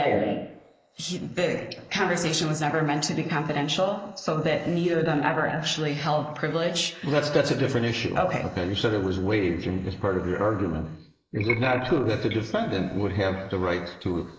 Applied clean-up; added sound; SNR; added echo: neural mask model Resemble Enhance denoiser.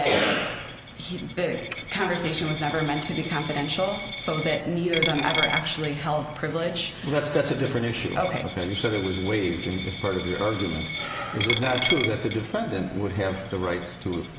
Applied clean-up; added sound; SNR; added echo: none; Coin (dropping); 6 dB; none.